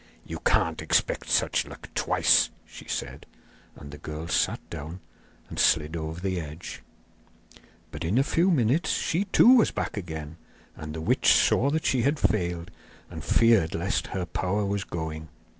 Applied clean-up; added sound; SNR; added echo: none; none; none; none.